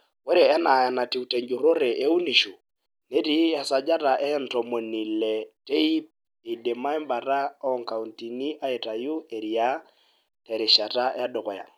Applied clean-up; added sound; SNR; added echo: none; none; none; none.